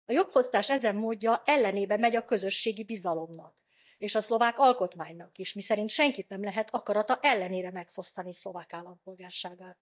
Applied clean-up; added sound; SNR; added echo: neural mask model DeepFilterNet 3.